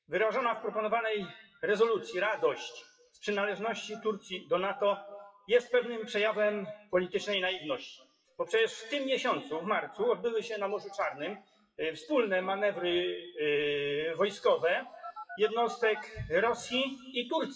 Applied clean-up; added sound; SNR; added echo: classical method WPE with log-MMSE.